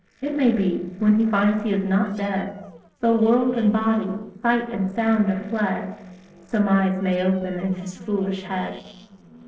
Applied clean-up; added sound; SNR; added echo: neural separator model SepFormer DNS4.